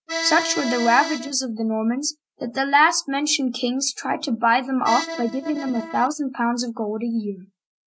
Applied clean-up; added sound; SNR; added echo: neural mask model RNNoise.